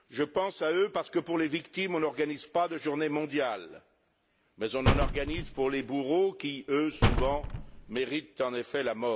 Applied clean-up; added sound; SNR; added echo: none; Slam; -2 dB; none.